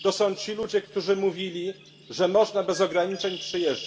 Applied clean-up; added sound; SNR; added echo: none; Bird; 17 dB; reverberation time 2.3 s.